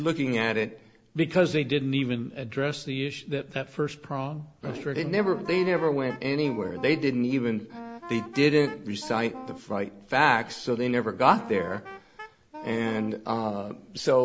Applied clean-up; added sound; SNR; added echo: none; Wind instrument, woodwind instrument; 15 dB; none.